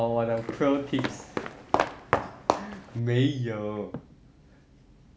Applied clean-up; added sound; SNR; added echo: none; Walk, footsteps; 1 dB; none.